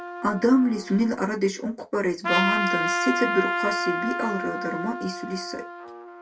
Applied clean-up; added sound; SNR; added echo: none; Trumpet; 3 dB; reverberation time 0.1 s.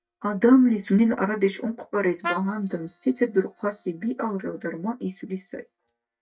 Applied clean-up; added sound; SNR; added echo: neural mask model DeepFilterNet 3.